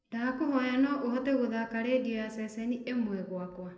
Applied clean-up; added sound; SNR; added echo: none; none; none; reverberation time 0.8 s.